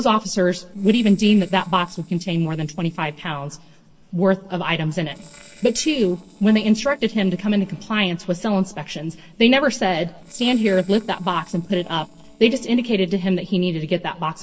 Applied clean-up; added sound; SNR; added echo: neural separator model SepFormer DNS4.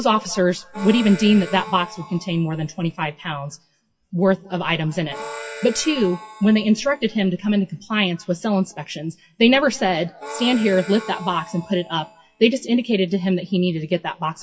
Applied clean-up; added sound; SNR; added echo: classical method WPE with log-MMSE.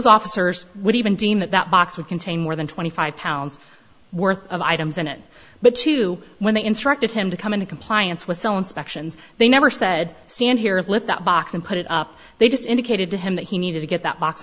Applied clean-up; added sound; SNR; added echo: none; none; none; none.